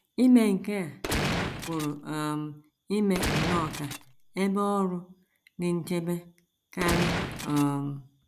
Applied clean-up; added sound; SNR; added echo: none; Gunshot, gunfire; 3 dB; none.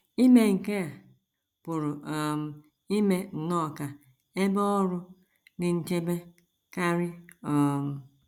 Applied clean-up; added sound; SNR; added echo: none; none; none; none.